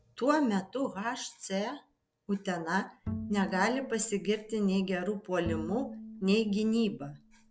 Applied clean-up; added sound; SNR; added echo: none; Bowed string instrument; 11 dB; none.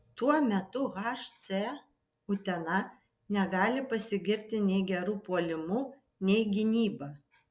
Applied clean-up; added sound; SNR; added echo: none; none; none; none.